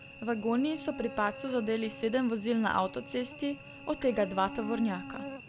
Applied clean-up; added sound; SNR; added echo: none; Cricket / Buzz; 12 dB; none.